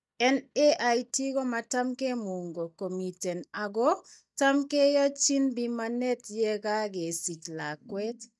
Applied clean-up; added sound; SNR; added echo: neural mask model DeepFilterNet 3.